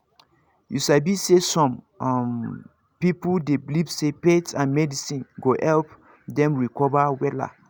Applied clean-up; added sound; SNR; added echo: none; none; none; none.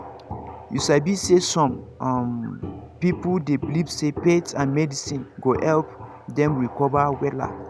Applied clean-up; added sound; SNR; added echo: none; Walk, footsteps; 13 dB; none.